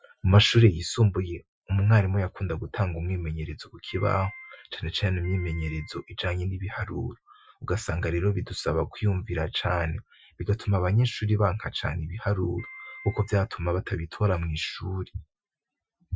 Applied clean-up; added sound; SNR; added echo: classical method Wiener filter.